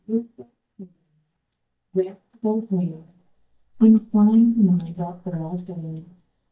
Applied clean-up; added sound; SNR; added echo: neural mask model DeepFilterNet 3.